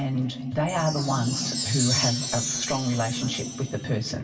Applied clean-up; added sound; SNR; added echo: none; Wind chime; 6 dB; reverberation time 2.5 s.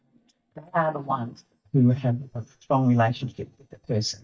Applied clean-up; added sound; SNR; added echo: neural mask model DeepFilterNet 3.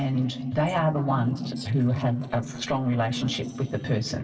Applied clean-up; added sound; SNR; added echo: neural separator model SepFormer DNS4.